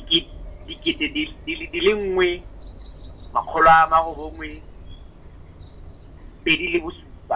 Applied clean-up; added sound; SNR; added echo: none; Bird vocalization, bird call, bird song; 16 dB; reverberation time 0.2 s.